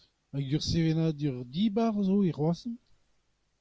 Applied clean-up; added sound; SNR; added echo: none; none; none; none.